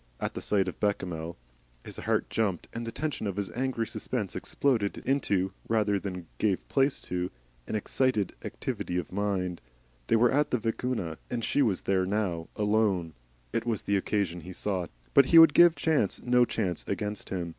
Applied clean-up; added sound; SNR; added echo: none; none; none; none.